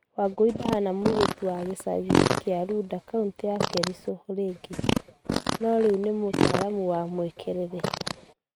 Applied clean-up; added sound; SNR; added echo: neural mask model RNNoise.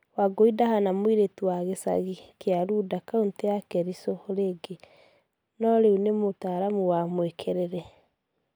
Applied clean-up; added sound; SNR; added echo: none; none; none; none.